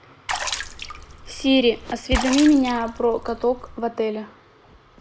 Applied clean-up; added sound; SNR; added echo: none; Water / Splash, splatter; 10 dB; none.